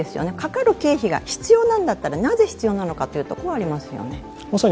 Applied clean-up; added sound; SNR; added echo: none; none; none; none.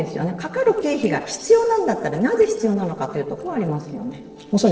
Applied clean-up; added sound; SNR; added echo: neural separator model SepFormer DNS4.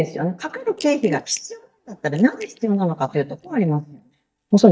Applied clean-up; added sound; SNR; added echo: neural mask model DeepFilterNet 3.